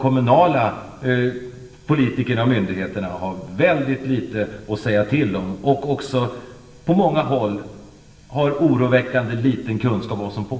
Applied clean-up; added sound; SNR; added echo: none; none; none; reverberation time 1.1 s.